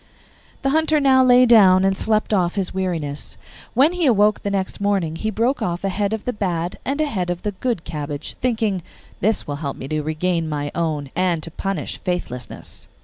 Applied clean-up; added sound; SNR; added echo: none; none; none; none.